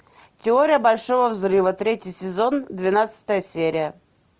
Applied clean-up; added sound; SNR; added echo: none; none; none; none.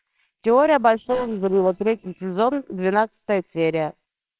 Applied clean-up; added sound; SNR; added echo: neural separator model SepFormer WHAMR!.